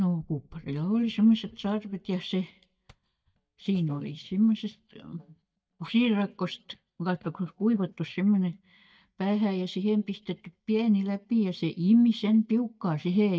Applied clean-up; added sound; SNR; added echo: neural mask model DeepFilterNet 3.